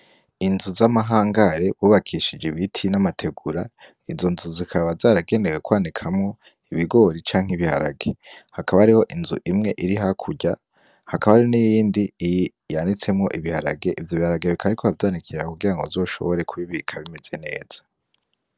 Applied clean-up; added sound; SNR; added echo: none; none; none; none.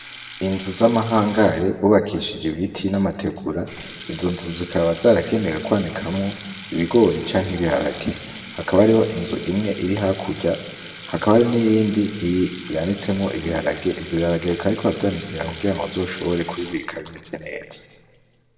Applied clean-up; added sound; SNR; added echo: none; Sink (filling or washing) / Water tap, faucet; 18 dB; reverberation time 1.4 s.